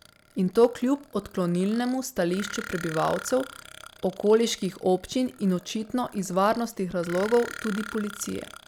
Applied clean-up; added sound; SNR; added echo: none; Burping, eructation; 16 dB; none.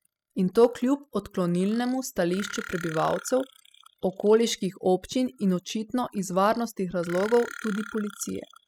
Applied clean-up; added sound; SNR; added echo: classical method spectral subtraction.